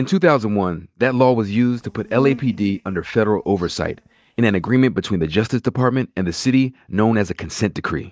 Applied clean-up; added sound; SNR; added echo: neural mask model DeepFilterNet 3.